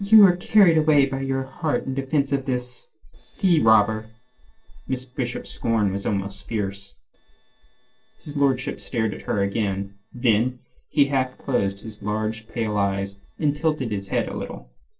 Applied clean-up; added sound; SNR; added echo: neural separator model SepFormer DNS4.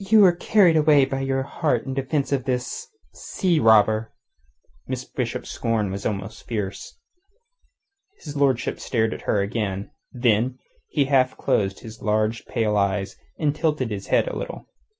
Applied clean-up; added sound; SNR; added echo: none; none; none; none.